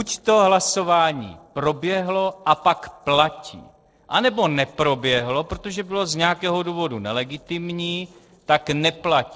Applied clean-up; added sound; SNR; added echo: neural separator model SepFormer DNS4.